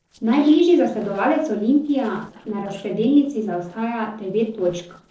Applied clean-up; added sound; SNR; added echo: neural separator model SepFormer DNS4.